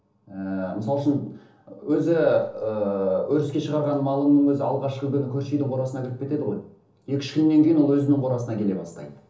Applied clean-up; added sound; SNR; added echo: none; none; none; reverberation time 1.2 s.